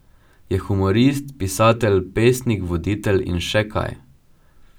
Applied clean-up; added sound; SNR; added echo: none; none; none; none.